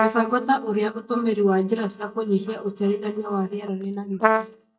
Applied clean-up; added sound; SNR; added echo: neural mask model DeepFilterNet 3.